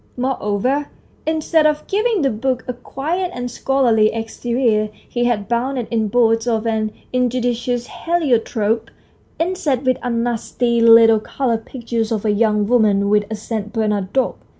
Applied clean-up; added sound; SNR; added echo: none; none; none; none.